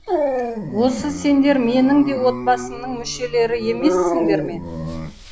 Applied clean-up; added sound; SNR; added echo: none; Dog; 5 dB; none.